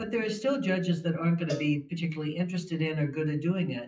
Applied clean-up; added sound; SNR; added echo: classical method WPE with log-MMSE.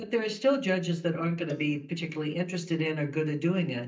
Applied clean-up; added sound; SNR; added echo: neural mask model DeepFilterNet 3.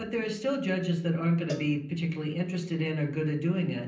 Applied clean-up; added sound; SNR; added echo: none; Cowbell; 18 dB; reverberation time 0.6 s.